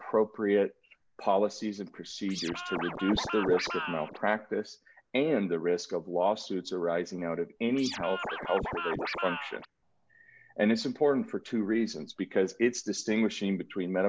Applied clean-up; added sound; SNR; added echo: none; Scratching (performance technique); 6 dB; none.